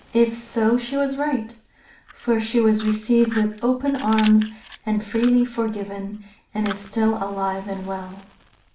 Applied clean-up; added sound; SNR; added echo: none; Fire; 19 dB; reverberation time 0.4 s.